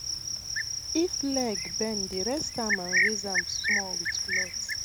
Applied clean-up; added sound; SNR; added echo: none; Cricket; -4 dB; none.